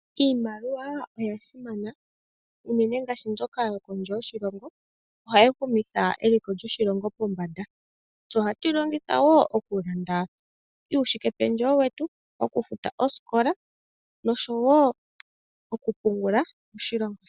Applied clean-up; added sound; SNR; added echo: none; none; none; none.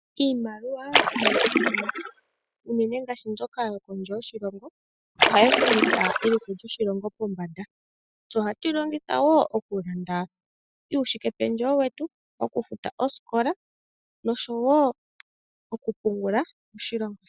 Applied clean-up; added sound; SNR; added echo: classical method spectral subtraction.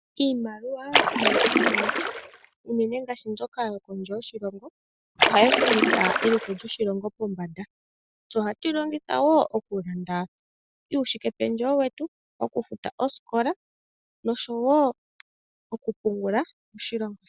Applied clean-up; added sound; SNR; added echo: none; Splash, splatter; -4 dB; none.